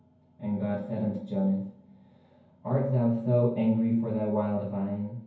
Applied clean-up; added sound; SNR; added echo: none; none; none; reverberation time 0.9 s.